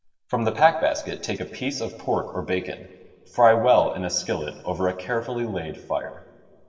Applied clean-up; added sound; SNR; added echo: none; none; none; reverberation time 2.6 s.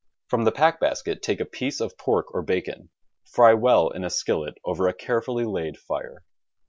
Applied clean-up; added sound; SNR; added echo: none; none; none; none.